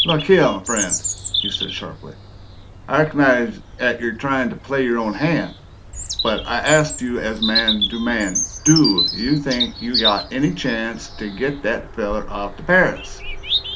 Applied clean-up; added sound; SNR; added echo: none; Bird vocalization, bird call, bird song; 5 dB; none.